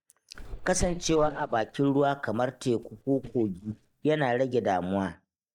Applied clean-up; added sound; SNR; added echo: neural mask model DeepFilterNet 3.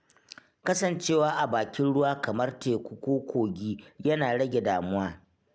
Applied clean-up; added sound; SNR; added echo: none; none; none; none.